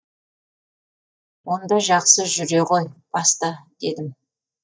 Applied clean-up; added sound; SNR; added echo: neural mask model DeepFilterNet 3.